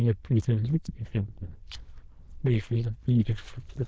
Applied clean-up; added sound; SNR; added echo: neural diffusion model UNIVERSE++.